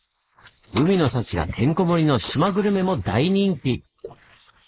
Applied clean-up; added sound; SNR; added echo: neural mask model Resemble Enhance denoiser.